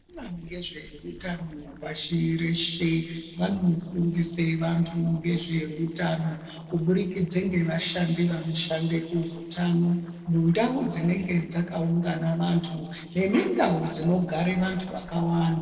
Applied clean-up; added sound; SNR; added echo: neural separator model SepFormer DNS4.